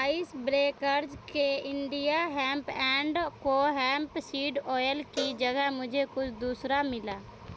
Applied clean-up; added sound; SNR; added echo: none; Cowbell; 13 dB; none.